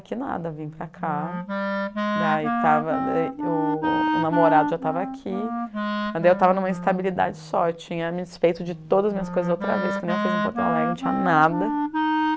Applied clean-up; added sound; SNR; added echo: none; Wind instrument, woodwind instrument; 2 dB; none.